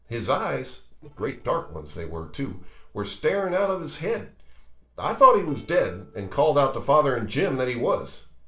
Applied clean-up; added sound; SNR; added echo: neural separator model SepFormer DNS4.